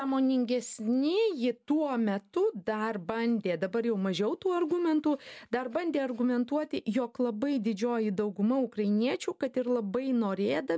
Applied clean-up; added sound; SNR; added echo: none; none; none; none.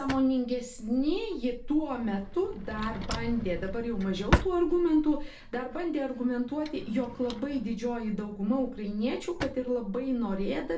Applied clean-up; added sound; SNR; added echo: none; Drawer open or close; 7 dB; reverberation time 0.3 s.